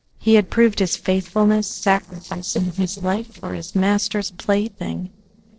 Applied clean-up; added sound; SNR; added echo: neural separator model SepFormer DNS4.